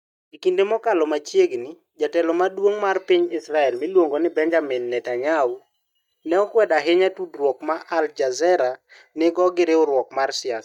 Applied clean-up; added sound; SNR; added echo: neural mask model DeepFilterNet 3.